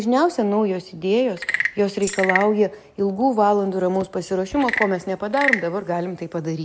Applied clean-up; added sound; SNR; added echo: none; Tambourine + Wood / Percussion / Frog; 9 dB; none.